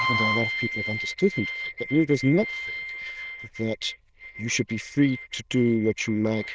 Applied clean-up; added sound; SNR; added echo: neural diffusion model UNIVERSE++.